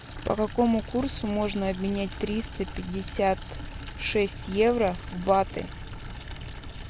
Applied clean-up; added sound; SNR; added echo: none; Water tap, faucet / Liquid; 17 dB; none.